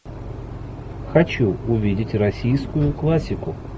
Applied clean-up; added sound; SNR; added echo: none; none; none; none.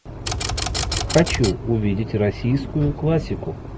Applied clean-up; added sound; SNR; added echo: none; Typewriter; 4 dB; none.